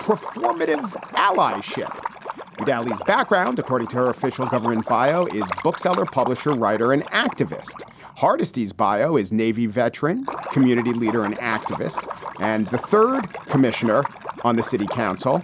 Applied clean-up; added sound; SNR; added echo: none; Liquid; 11 dB; none.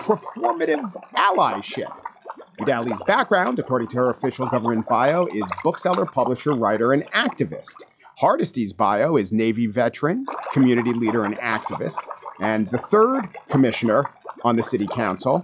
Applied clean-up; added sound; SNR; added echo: classical method log-MMSE.